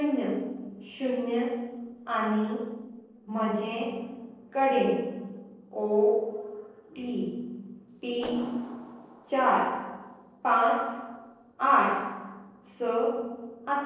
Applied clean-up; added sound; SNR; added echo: neural separator model SepFormer DNS4.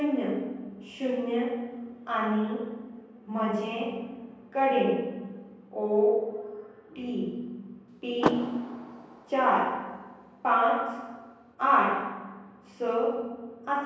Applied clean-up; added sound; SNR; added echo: none; Car; 7 dB; reverberation time 1.3 s.